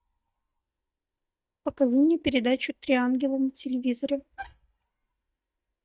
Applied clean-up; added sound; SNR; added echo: neural mask model DeepFilterNet 3.